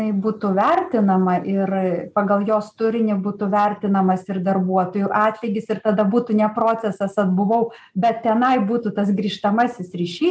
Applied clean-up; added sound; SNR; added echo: none; none; none; none.